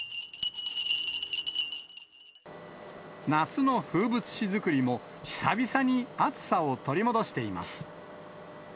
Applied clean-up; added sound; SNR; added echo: none; none; none; none.